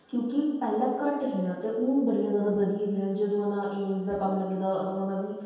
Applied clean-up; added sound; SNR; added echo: none; none; none; reverberation time 1.2 s.